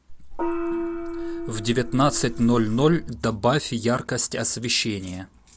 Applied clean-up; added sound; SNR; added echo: none; Gong; 5 dB; none.